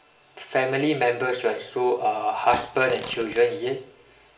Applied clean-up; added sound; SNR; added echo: none; Fart; 14 dB; reverberation time 0.5 s.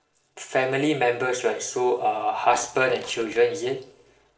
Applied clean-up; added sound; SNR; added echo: neural separator model SepFormer DNS4.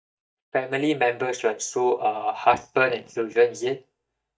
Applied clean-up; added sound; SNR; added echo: neural mask model DeepFilterNet 3.